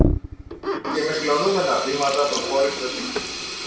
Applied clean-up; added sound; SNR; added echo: none; Sink (filling or washing); 2 dB; reverberation time 0.6 s.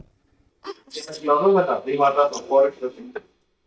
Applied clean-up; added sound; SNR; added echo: neural mask model DeepFilterNet 3.